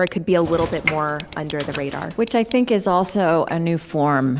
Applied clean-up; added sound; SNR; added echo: none; Sliding door / Train + Tick; 13 dB; none.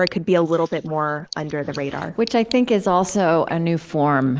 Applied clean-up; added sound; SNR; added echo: neural mask model Resemble Enhance denoiser.